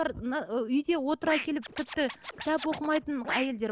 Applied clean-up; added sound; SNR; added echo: none; Scratching (performance technique); 7 dB; none.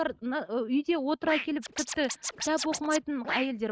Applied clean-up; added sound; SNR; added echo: neural mask model RNNoise.